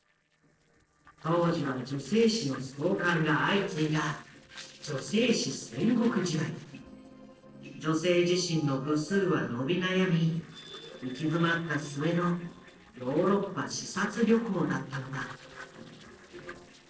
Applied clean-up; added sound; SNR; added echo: neural separator model SepFormer DNS4.